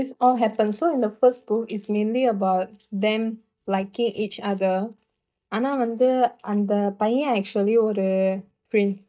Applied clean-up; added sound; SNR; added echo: neural mask model DeepFilterNet 3.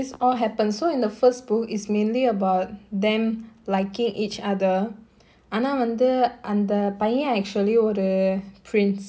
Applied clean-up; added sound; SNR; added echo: none; none; none; none.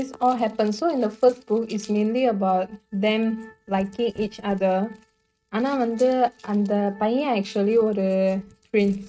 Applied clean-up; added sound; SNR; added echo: neural mask model RNNoise.